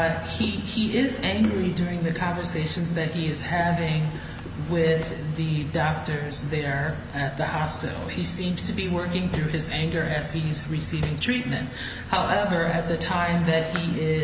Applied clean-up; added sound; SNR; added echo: none; Tap; 10 dB; none.